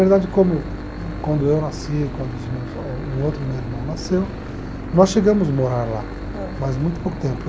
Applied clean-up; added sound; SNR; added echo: none; Engine / Boat, Water vehicle; 9 dB; none.